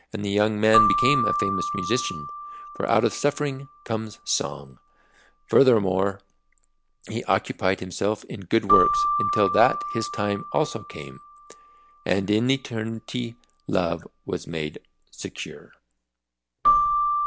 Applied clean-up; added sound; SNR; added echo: none; Keyboard (musical); 3 dB; none.